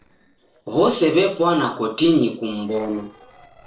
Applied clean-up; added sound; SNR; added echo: neural separator model SepFormer DNS4.